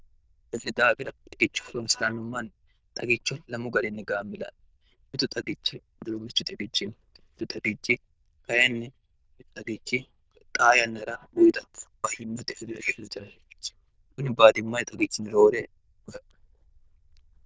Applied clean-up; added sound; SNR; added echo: neural diffusion model UNIVERSE++.